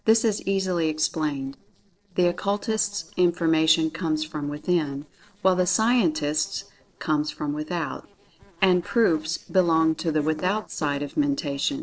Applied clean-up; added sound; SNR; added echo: neural separator model SepFormer DNS4.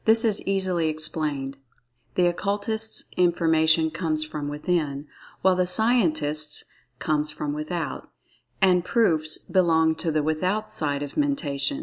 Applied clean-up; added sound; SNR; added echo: none; none; none; none.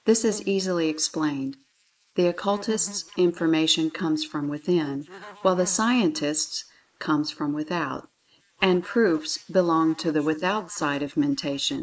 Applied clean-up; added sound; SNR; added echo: neural mask model Resemble Enhance denoiser.